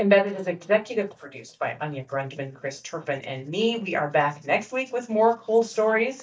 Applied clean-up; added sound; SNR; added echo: neural mask model DeepFilterNet 3.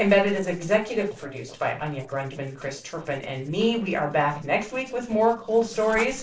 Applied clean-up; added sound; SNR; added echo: neural separator model SepFormer DNS4.